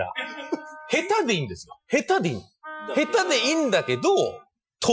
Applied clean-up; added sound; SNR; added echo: classical method Wiener filter.